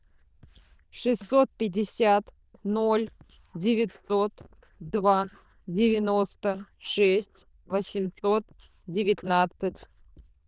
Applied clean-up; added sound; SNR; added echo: neural diffusion model UNIVERSE++.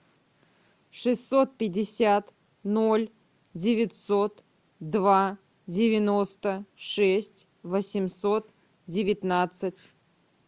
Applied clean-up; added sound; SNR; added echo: none; none; none; none.